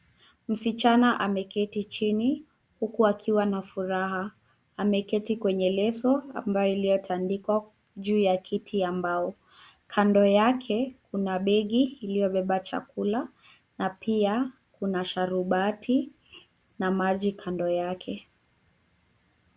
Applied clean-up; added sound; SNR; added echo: none; none; none; none.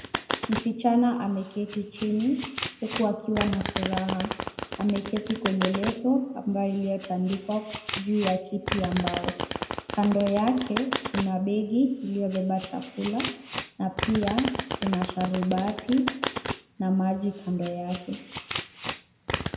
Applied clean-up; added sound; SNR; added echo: none; Domestic sounds, home sounds; 7 dB; reverberation time 0.8 s.